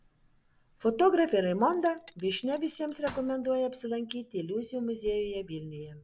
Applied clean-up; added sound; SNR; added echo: none; Bell; 11 dB; none.